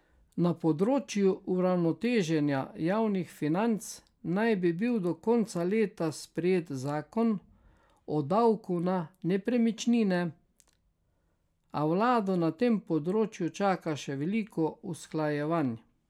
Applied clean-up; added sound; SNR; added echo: none; none; none; none.